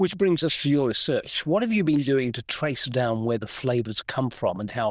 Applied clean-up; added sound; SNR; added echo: neural diffusion model UNIVERSE++.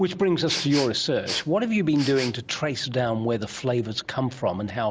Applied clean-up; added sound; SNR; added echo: none; Respiratory sounds; 11 dB; none.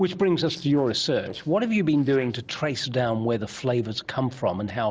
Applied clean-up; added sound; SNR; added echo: neural separator model SepFormer DNS4.